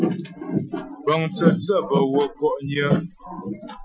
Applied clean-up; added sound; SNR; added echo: classical method Wiener filter.